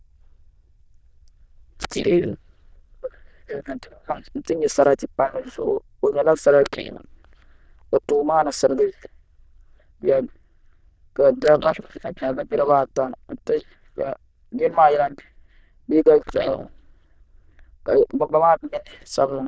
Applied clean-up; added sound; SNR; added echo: neural diffusion model UNIVERSE++.